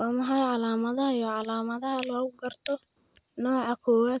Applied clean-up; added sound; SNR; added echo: none; none; none; none.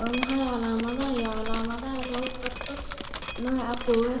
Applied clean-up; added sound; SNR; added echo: none; Drip; 5 dB; reverberation time 1.6 s.